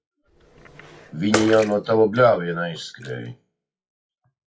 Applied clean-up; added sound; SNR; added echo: classical method WPE with log-MMSE.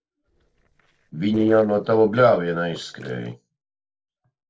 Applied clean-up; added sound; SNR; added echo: neural separator model SepFormer DNS4.